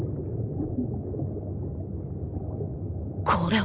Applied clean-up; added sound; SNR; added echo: none; none; none; none.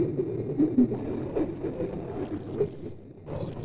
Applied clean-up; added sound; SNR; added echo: neural separator model SepFormer DNS4.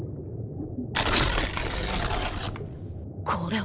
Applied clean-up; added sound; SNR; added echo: none; Tearing; -5 dB; none.